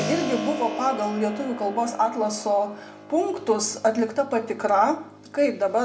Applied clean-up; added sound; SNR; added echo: none; Keyboard (musical); 11 dB; reverberation time 0.2 s.